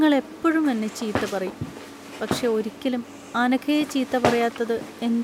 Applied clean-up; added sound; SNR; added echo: none; Walk, footsteps; 8 dB; none.